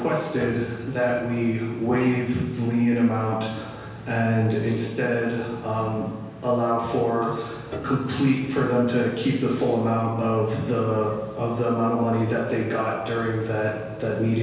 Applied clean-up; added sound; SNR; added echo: none; Piano; 19 dB; reverberation time 1.2 s.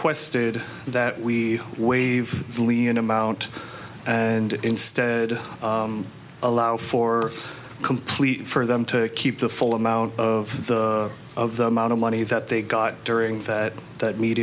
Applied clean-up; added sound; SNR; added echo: none; none; none; none.